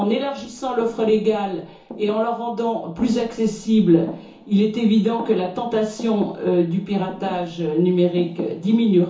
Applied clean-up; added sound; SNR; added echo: none; Thump, thud; 19 dB; reverberation time 0.7 s.